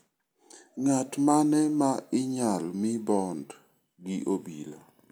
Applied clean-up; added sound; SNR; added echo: none; none; none; none.